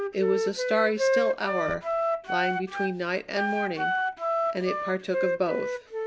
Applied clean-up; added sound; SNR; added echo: none; Wind instrument, woodwind instrument; -1 dB; none.